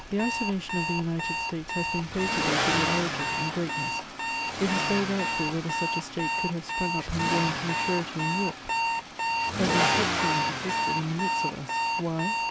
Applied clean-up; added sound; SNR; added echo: none; Accelerating, revving, vroom + Alarm; -3 dB; none.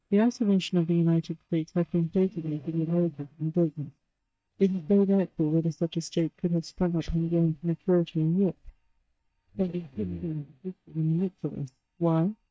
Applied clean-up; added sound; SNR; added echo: neural mask model DeepFilterNet 3.